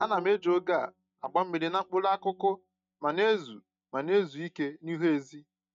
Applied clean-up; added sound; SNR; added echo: neural mask model DeepFilterNet 3.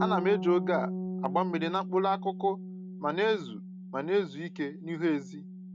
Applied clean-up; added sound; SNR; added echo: none; Bass guitar; 7 dB; none.